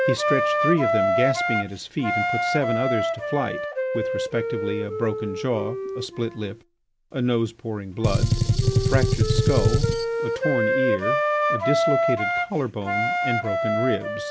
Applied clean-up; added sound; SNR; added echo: none; Wind instrument, woodwind instrument + Gunshot, gunfire; -4 dB; none.